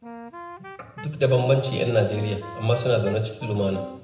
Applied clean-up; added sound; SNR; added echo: none; Wind instrument, woodwind instrument; 16 dB; reverberation time 0.8 s.